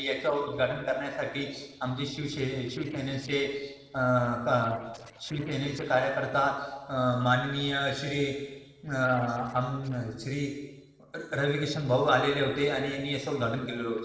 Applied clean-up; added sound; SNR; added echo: neural separator model SepFormer DNS4.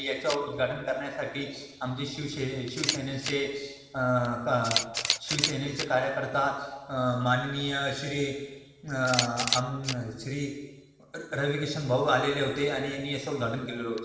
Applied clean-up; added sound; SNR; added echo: none; Camera; 8 dB; reverberation time 1.2 s.